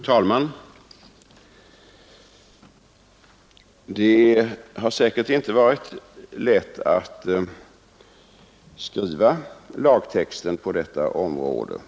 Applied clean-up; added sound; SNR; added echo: none; none; none; none.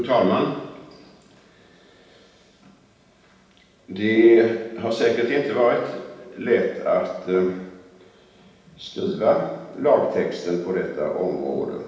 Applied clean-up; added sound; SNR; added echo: none; none; none; reverberation time 0.9 s.